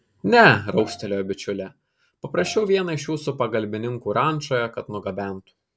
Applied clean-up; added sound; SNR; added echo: none; Bowed string instrument; 20 dB; none.